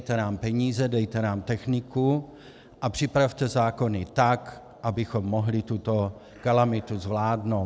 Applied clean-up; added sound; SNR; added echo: none; none; none; none.